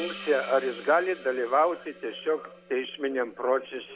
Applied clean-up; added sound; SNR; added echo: none; Gong; 18 dB; none.